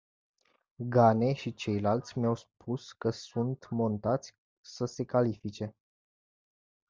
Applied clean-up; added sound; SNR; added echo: none; none; none; none.